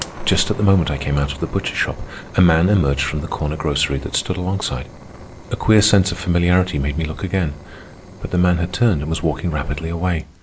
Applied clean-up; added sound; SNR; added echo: none; Fire; 16 dB; none.